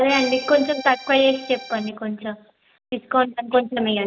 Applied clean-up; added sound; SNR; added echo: none; Accordion; 12 dB; none.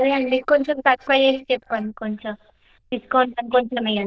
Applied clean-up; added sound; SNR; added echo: neural diffusion model UNIVERSE++.